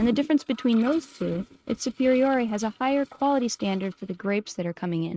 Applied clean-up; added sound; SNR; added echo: neural mask model RNNoise.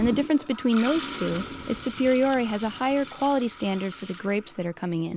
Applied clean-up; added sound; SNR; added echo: none; Toilet flush; 12 dB; none.